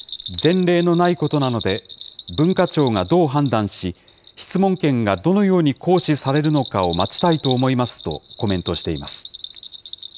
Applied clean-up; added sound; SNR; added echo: none; Bell; 16 dB; none.